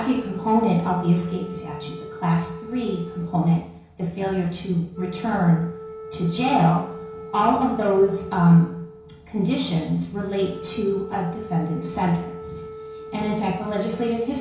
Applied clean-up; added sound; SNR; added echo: none; Wind instrument, woodwind instrument; 15 dB; reverberation time 0.6 s.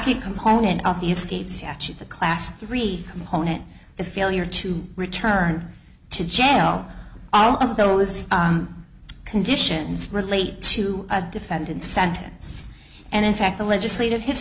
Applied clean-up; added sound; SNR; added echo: none; none; none; none.